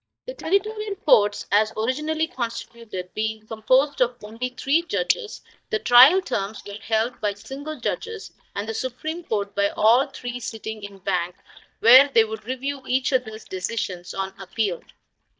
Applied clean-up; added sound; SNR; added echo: neural mask model DeepFilterNet 3.